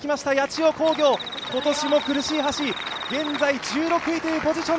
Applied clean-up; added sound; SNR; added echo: none; Cricket; 12 dB; none.